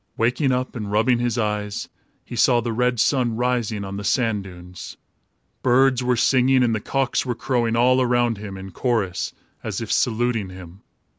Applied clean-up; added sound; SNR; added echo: none; none; none; none.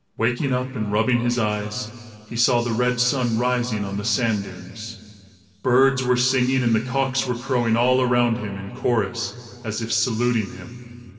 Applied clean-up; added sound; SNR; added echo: none; none; none; reverberation time 2.3 s.